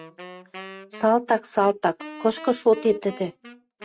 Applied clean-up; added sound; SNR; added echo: neural mask model RNNoise.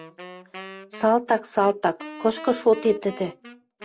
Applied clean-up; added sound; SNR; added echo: none; Wind instrument, woodwind instrument; 17 dB; none.